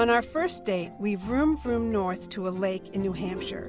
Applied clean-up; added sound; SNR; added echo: none; none; none; none.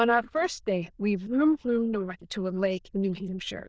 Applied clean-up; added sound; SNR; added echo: neural diffusion model UNIVERSE++.